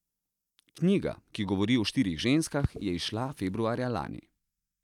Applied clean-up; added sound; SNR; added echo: neural mask model DeepFilterNet 3.